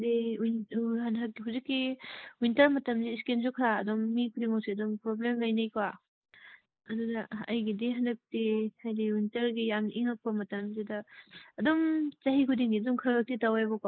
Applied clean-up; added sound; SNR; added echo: neural mask model Resemble Enhance denoiser.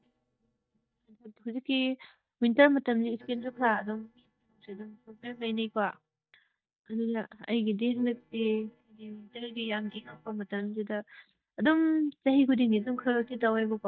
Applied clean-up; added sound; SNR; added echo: neural mask model DeepFilterNet 3.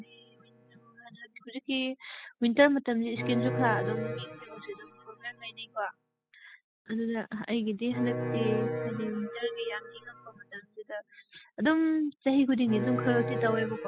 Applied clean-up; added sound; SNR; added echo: classical method spectral subtraction.